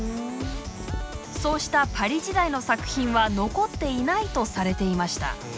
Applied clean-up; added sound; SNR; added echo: none; Writing; 16 dB; none.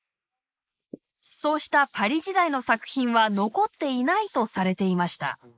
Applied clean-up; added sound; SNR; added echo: neural mask model Resemble Enhance denoiser.